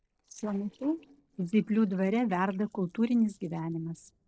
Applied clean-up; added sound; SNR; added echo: neural separator model SepFormer DNS4.